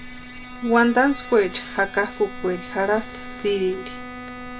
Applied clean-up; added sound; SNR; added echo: none; Bowed string instrument + Insect; 13 dB; none.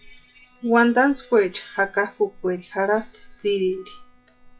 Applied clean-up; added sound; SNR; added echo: classical method log-MMSE.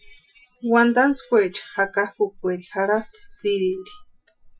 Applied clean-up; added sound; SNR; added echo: classical method Wiener filter.